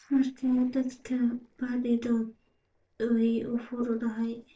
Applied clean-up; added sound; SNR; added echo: neural separator model SepFormer DNS4.